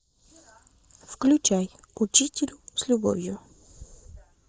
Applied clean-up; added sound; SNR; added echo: neural mask model Resemble Enhance denoiser.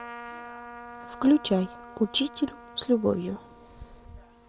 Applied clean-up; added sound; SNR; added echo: none; Trumpet; 17 dB; none.